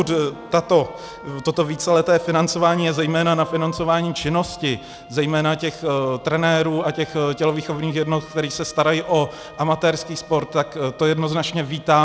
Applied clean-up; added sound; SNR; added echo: none; Wind instrument, woodwind instrument; 20 dB; none.